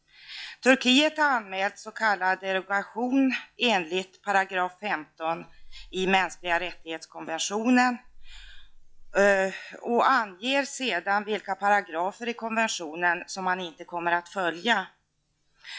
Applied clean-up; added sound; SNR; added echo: classical method log-MMSE.